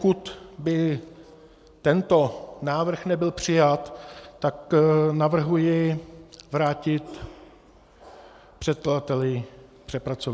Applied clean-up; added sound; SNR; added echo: none; none; none; none.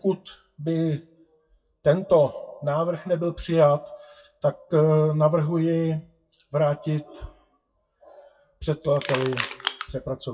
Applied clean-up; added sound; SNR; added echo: classical method WPE with log-MMSE.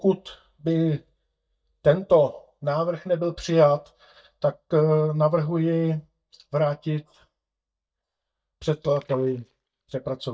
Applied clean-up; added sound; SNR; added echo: neural mask model DeepFilterNet 3.